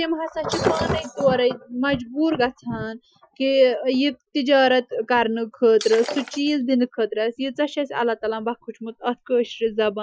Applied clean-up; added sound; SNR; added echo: classical method Wiener filter.